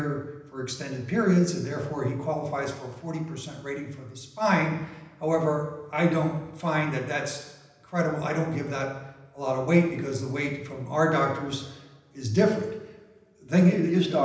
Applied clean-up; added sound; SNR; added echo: none; none; none; reverberation time 0.9 s.